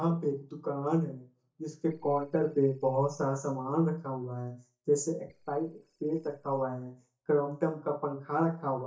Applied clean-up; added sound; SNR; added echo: neural mask model DeepFilterNet 3.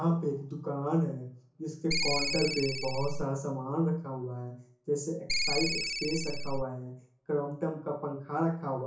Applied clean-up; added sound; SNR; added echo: none; Ringtone; -1 dB; reverberation time 0.7 s.